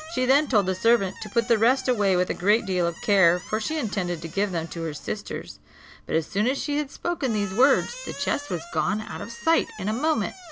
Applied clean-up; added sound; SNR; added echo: none; Squeak; 18 dB; none.